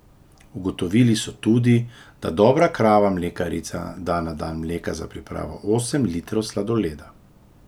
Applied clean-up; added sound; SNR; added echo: none; none; none; none.